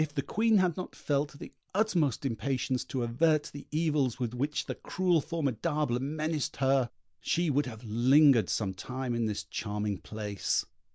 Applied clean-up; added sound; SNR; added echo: none; none; none; none.